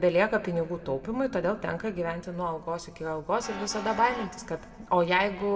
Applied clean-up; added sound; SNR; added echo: none; Train; 16 dB; reverberation time 1.5 s.